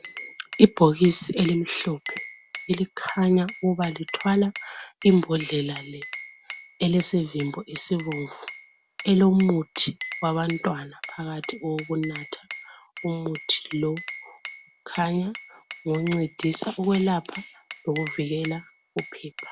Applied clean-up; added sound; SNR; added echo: none; Glass; 11 dB; none.